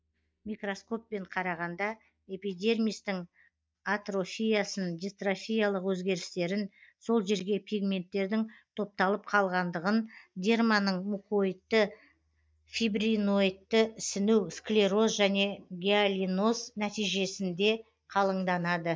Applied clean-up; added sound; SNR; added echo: neural mask model DeepFilterNet 3.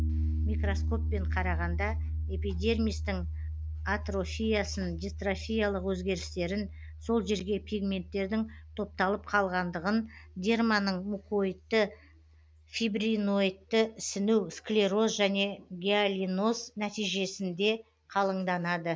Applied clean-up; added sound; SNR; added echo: none; Piano; 6 dB; none.